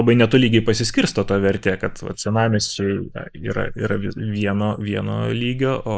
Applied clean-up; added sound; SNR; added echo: neural mask model Resemble Enhance denoiser.